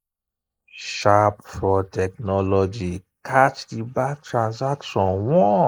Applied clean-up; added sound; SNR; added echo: neural mask model Resemble Enhance denoiser.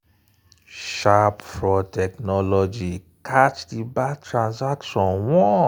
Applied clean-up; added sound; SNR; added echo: none; none; none; none.